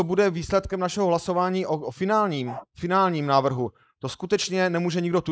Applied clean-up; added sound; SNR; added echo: neural mask model Resemble Enhance denoiser.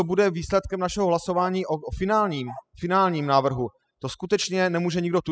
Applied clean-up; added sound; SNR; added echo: classical method spectral subtraction.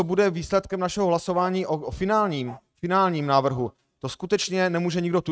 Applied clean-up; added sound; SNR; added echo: neural mask model RNNoise.